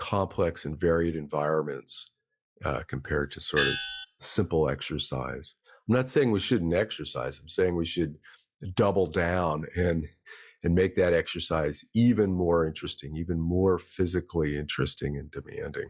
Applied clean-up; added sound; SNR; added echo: classical method log-MMSE.